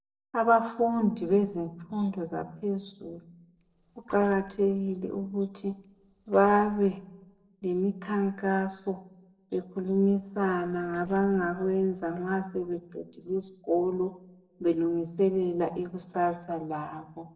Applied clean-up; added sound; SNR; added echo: neural separator model SepFormer DNS4.